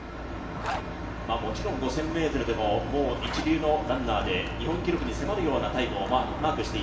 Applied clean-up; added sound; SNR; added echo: none; Zipper (clothing); 15 dB; reverberation time 1.0 s.